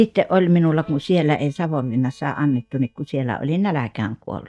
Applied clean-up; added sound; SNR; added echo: neural mask model DeepFilterNet 3.